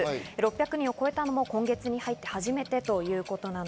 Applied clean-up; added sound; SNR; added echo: none; Clock; 20 dB; none.